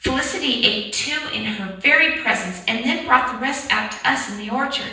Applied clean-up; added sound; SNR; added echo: neural separator model SepFormer DNS4.